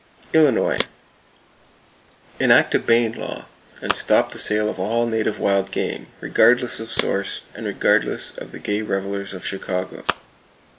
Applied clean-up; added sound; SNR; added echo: none; Telephone; 14 dB; none.